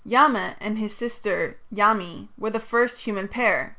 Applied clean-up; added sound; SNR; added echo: none; none; none; none.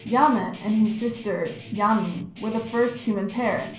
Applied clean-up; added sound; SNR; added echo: none; Guitar; 19 dB; reverberation time 0.6 s.